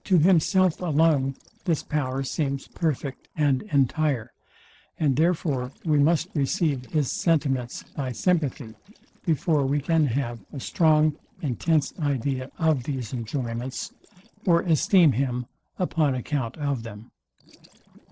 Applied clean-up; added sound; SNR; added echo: neural separator model SepFormer DNS4.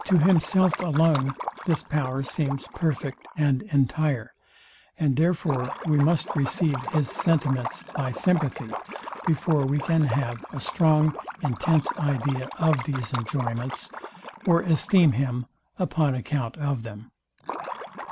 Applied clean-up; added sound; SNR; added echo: none; Liquid; 11 dB; none.